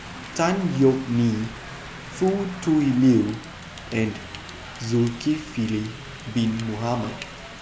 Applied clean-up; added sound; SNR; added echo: none; Rain; 15 dB; none.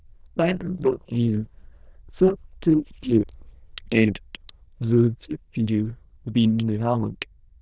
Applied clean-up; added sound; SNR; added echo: neural diffusion model UNIVERSE++.